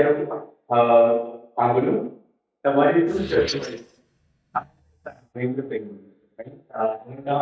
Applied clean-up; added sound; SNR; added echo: neural mask model DeepFilterNet 3.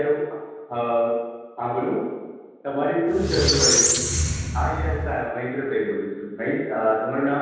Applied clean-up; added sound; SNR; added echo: none; Squeak; -2 dB; reverberation time 1.2 s.